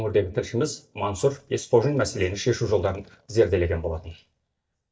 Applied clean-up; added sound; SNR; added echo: neural mask model DeepFilterNet 3.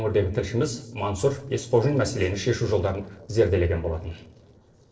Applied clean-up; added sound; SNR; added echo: neural separator model SepFormer DNS4.